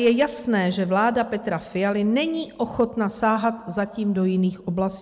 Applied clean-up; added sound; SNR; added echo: none; none; none; none.